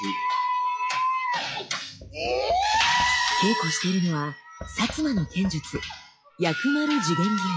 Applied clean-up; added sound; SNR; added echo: classical method log-MMSE.